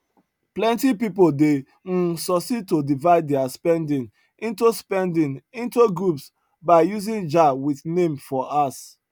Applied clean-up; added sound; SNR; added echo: none; none; none; none.